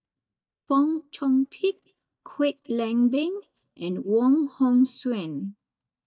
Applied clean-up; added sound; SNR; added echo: neural mask model DeepFilterNet 3.